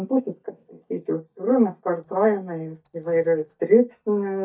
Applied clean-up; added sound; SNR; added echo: neural mask model DeepFilterNet 3.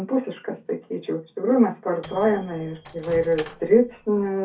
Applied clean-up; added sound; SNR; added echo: none; Microwave oven; 19 dB; reverberation time 0.3 s.